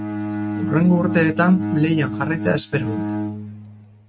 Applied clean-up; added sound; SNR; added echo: neural mask model RNNoise.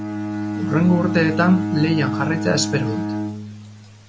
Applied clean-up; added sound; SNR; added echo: none; Bowed string instrument; 3 dB; none.